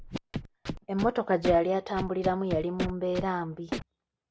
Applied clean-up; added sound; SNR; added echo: none; Scratching (performance technique); 8 dB; none.